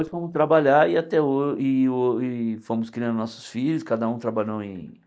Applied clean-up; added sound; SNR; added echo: neural mask model DeepFilterNet 3.